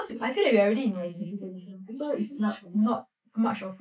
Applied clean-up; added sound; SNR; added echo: neural mask model Resemble Enhance denoiser.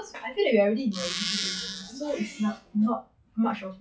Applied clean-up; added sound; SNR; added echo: classical method log-MMSE.